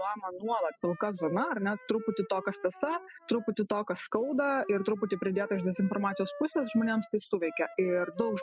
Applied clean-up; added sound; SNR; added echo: classical method spectral subtraction.